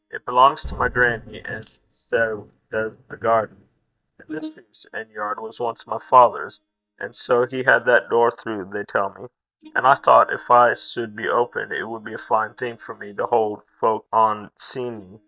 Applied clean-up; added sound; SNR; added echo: neural mask model DeepFilterNet 3.